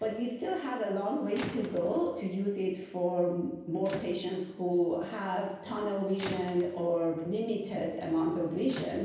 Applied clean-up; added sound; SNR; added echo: none; Squeak / Rattle / Slam; 16 dB; reverberation time 0.9 s.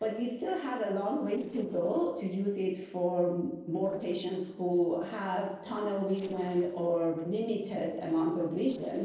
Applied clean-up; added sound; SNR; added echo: neural separator model SepFormer DNS4.